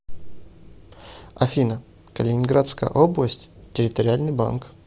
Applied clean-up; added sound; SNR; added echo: none; none; none; none.